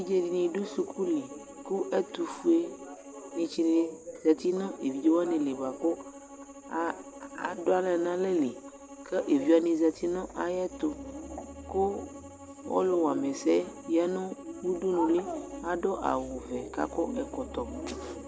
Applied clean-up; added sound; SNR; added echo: none; Bowed string instrument; 17 dB; none.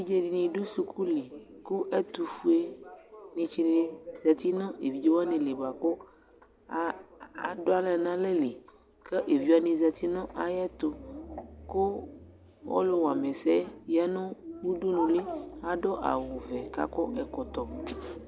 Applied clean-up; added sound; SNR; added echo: none; none; none; none.